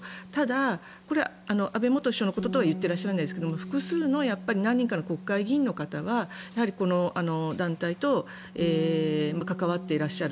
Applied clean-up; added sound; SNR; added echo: none; Bass guitar; 12 dB; none.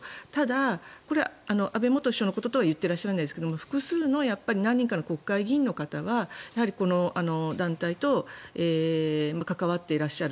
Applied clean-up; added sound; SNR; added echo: none; none; none; none.